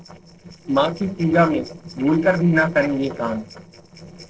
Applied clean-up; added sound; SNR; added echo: neural separator model SepFormer DNS4.